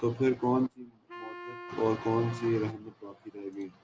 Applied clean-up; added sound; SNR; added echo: none; Wind instrument, woodwind instrument; 15 dB; none.